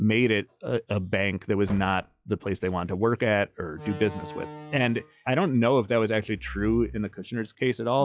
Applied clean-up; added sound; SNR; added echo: classical method log-MMSE.